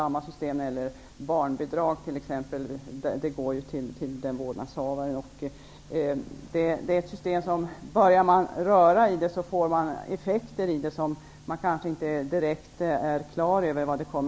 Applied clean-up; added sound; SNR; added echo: none; none; none; none.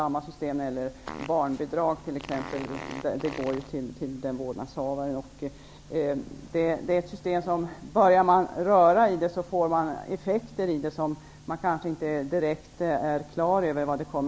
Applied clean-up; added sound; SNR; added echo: none; Fart; 14 dB; none.